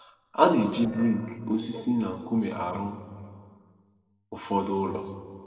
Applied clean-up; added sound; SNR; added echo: neural separator model SepFormer DNS4.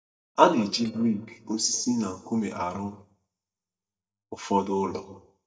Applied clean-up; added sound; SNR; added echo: neural mask model DeepFilterNet 3.